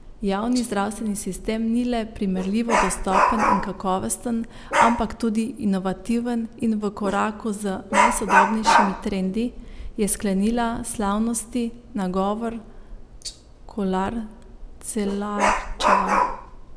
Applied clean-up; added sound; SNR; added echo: none; Dog; 1 dB; none.